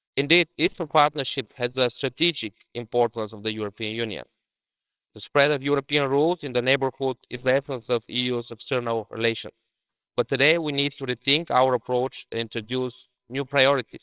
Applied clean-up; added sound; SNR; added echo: neural separator model SepFormer WHAMR!.